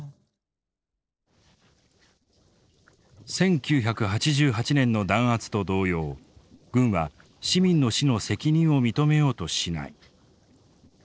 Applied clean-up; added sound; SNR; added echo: neural separator model SepFormer DNS4.